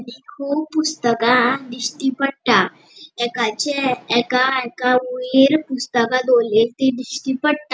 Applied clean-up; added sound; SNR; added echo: none; none; none; none.